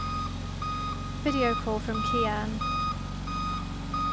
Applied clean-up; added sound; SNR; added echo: none; Engine; -4 dB; none.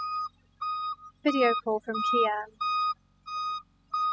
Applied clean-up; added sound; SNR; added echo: classical method spectral subtraction.